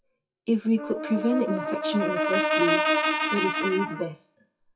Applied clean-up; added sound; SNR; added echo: classical method WPE with log-MMSE.